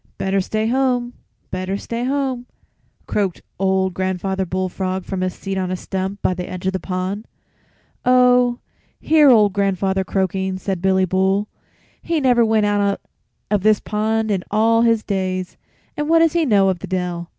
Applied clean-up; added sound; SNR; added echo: none; none; none; none.